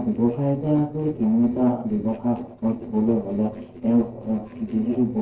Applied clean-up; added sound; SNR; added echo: neural separator model SepFormer DNS4.